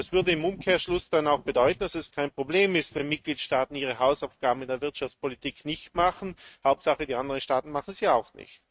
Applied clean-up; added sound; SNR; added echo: neural mask model RNNoise.